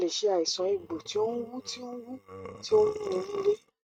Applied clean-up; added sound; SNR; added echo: neural mask model RNNoise.